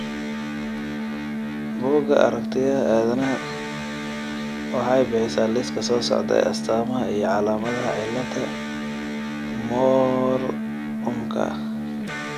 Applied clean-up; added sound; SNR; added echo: none; Electric guitar; 4 dB; none.